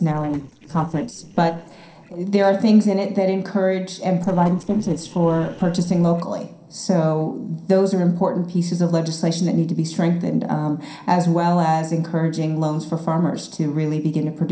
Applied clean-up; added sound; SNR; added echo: neural separator model SepFormer DNS4.